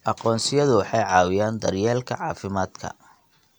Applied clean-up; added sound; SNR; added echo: none; none; none; none.